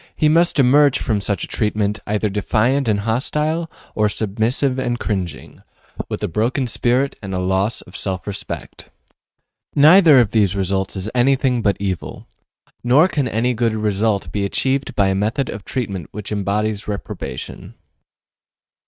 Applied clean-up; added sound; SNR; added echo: neural mask model RNNoise.